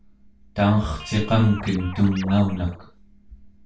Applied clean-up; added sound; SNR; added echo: none; Scratching (performance technique); 17 dB; reverberation time 0.3 s.